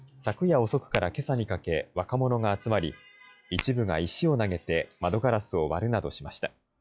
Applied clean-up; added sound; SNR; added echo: classical method log-MMSE.